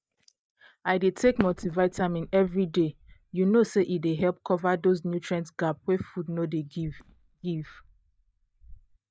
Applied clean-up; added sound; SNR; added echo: neural mask model DeepFilterNet 3.